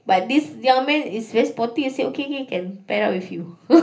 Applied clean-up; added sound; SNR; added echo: none; none; none; reverberation time 0.3 s.